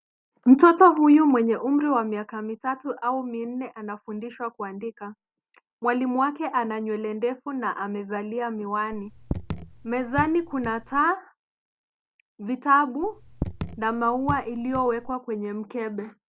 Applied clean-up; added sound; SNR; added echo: none; Raindrop / Drip; 11 dB; none.